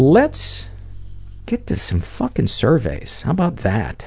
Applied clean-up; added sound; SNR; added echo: none; Bass guitar; 18 dB; none.